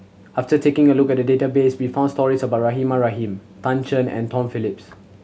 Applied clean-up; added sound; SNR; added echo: none; none; none; none.